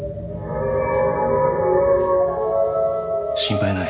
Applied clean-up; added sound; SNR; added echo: none; none; none; none.